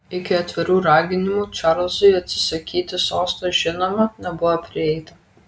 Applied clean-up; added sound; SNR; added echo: none; none; none; none.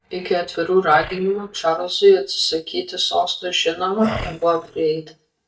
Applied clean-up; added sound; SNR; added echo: neural mask model DeepFilterNet 3.